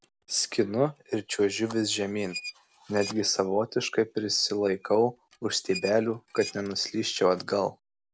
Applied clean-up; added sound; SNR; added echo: none; Squeak; 18 dB; none.